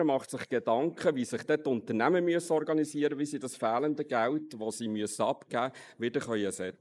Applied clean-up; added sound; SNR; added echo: neural mask model Resemble Enhance denoiser.